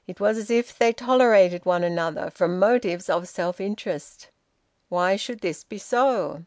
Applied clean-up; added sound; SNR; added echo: none; none; none; none.